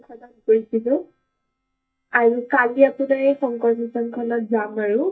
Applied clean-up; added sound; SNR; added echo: neural mask model DeepFilterNet 3.